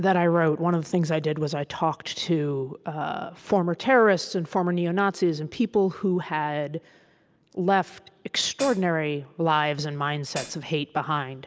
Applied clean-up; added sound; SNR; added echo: none; Hi-hat; 14 dB; none.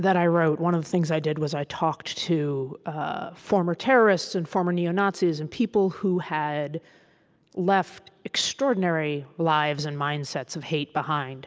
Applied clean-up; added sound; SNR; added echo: none; none; none; none.